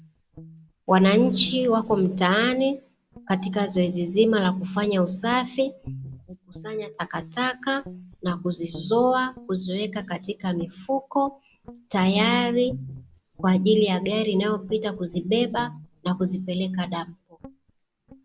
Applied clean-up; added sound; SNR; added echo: none; Guitar; 20 dB; none.